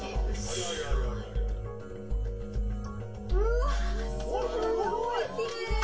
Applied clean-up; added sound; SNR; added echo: none; none; none; reverberation time 0.1 s.